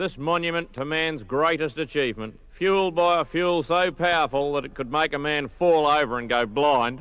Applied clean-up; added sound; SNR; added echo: none; none; none; none.